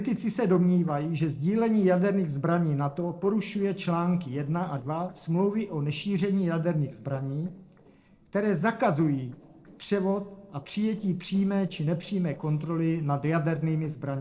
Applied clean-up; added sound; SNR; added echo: neural separator model SepFormer DNS4.